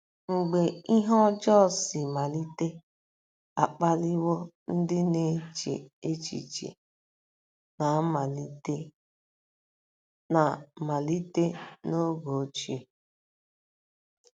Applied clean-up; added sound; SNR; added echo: none; none; none; none.